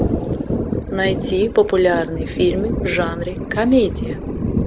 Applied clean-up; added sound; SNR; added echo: none; Thunder; 3 dB; none.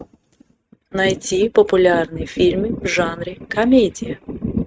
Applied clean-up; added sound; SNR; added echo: neural mask model RNNoise.